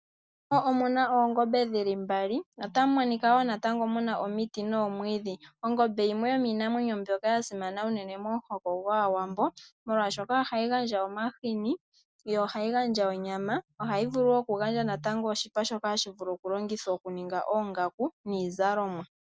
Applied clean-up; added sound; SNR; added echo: none; none; none; none.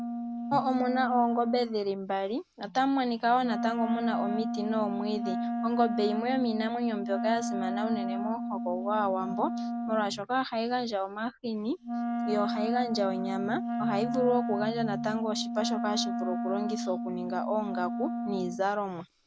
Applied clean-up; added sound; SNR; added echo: none; Wind instrument, woodwind instrument; 3 dB; none.